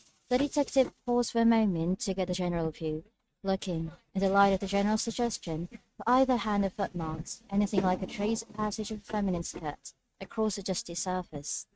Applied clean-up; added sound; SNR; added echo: neural mask model RNNoise.